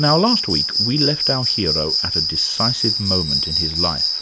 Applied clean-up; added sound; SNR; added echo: none; Cricket; -2 dB; none.